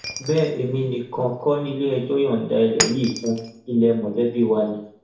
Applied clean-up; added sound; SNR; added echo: none; Shatter; 12 dB; reverberation time 0.6 s.